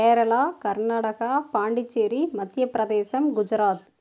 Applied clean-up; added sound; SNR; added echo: none; none; none; none.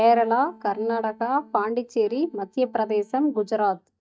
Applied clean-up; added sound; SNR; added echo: neural mask model DeepFilterNet 3.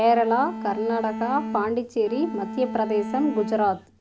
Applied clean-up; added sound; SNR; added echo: none; Bowed string instrument; 9 dB; none.